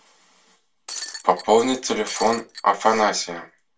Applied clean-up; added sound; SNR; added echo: none; Shatter; 12 dB; reverberation time 0.2 s.